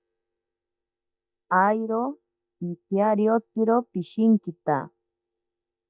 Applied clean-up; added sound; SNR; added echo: neural mask model DeepFilterNet 3.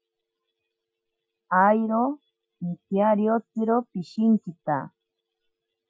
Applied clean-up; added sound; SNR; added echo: classical method Wiener filter.